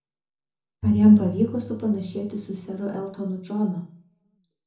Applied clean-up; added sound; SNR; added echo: none; Bowed string instrument; 12 dB; reverberation time 0.6 s.